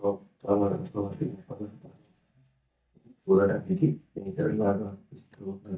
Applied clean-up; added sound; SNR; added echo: neural mask model DeepFilterNet 3.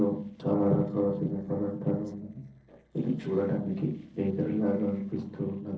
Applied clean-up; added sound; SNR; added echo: neural separator model SepFormer DNS4.